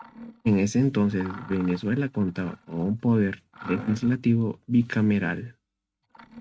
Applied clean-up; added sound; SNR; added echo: neural mask model RNNoise.